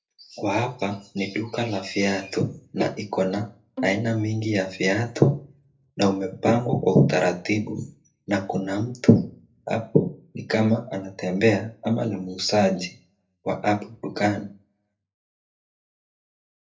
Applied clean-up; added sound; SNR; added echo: none; Bowed string instrument; 13 dB; reverberation time 0.3 s.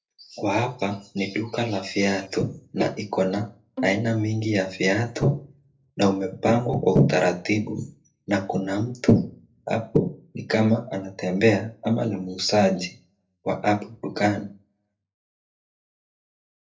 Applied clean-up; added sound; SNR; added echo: neural separator model SepFormer DNS4.